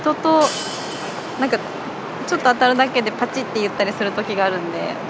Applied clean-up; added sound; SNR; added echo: none; Hi-hat; 16 dB; none.